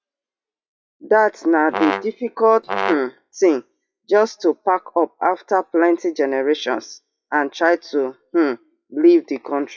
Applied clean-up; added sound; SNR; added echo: classical method WPE with log-MMSE.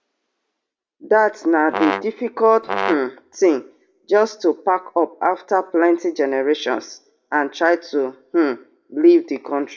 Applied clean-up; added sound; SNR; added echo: none; Brass instrument; 7 dB; reverberation time 0.3 s.